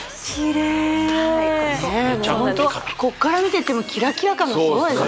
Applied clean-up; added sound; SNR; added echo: none; Squeak; 16 dB; none.